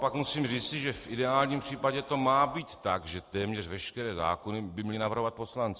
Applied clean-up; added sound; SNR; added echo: none; none; none; none.